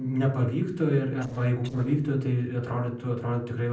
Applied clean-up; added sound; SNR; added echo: neural separator model SepFormer DNS4.